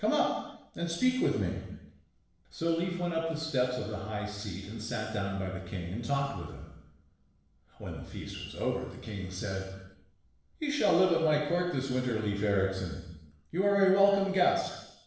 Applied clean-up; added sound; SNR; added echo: none; none; none; reverberation time 0.9 s.